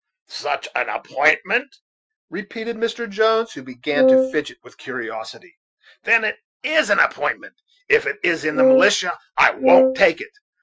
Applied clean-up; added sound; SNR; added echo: classical method Wiener filter.